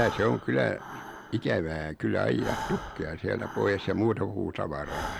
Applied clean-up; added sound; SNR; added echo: none; Breathing; 12 dB; none.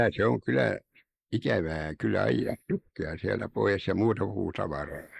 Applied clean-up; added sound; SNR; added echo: neural mask model Resemble Enhance denoiser.